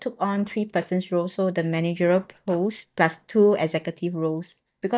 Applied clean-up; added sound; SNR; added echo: neural mask model DeepFilterNet 3.